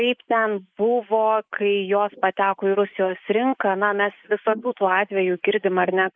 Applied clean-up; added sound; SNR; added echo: neural mask model Resemble Enhance denoiser.